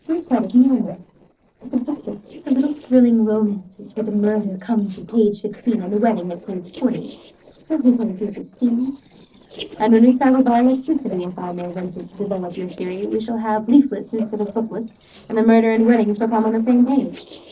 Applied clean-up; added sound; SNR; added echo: neural separator model SepFormer DNS4.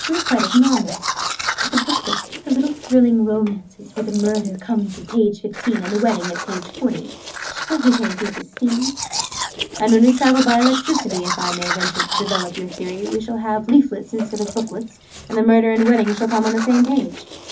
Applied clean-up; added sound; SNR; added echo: none; Domestic sounds, home sounds; 8 dB; reverberation time 0.4 s.